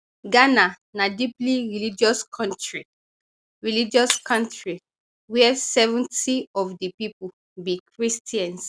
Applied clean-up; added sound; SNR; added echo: none; Shatter; 12 dB; none.